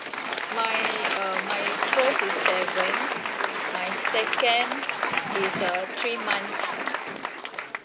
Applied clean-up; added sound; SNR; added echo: none; Applause; -2 dB; none.